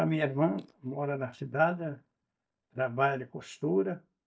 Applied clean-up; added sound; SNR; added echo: neural mask model DeepFilterNet 3.